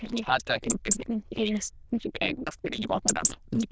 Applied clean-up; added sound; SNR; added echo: neural diffusion model UNIVERSE++.